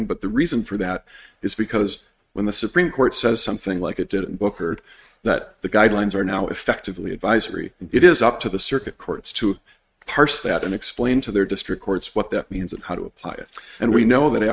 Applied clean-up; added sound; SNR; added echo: neural mask model RNNoise.